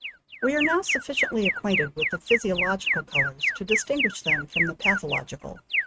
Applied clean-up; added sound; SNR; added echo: neural mask model RNNoise.